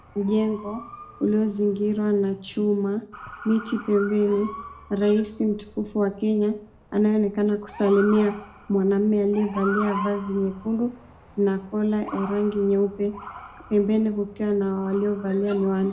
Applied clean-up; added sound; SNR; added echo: none; Motor vehicle (road) / Siren; 16 dB; reverberation time 0.3 s.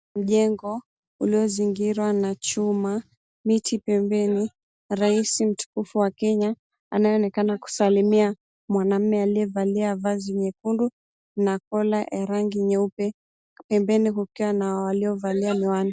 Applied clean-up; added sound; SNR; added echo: none; none; none; none.